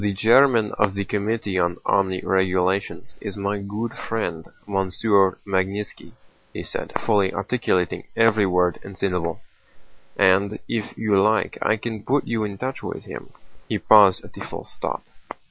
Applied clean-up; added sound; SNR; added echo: none; none; none; none.